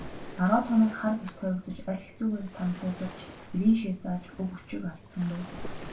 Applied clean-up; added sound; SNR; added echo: none; Waves, surf; 16 dB; reverberation time 0.2 s.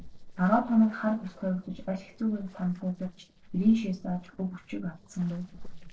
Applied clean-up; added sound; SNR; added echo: neural separator model SepFormer DNS4.